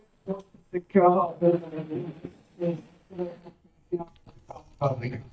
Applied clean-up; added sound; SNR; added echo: neural mask model DeepFilterNet 3.